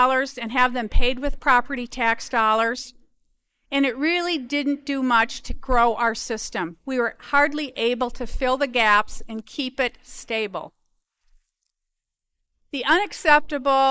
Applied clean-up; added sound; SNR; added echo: neural mask model Resemble Enhance denoiser.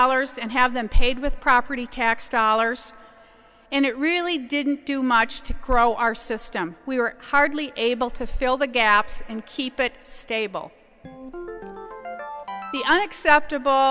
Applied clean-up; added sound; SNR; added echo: none; Ringtone; 13 dB; none.